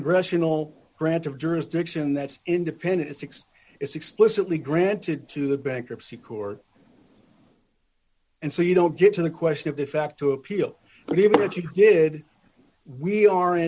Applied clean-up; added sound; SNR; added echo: none; none; none; none.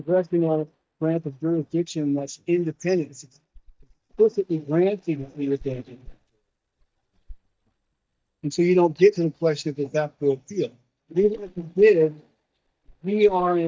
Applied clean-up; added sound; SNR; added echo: neural mask model DeepFilterNet 3.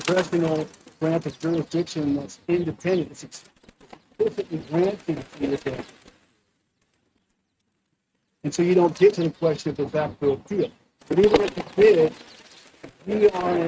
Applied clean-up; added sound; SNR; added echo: neural mask model RNNoise.